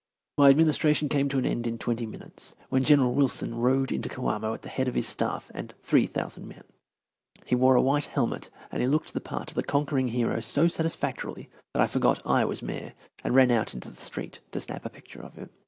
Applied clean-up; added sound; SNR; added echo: none; none; none; none.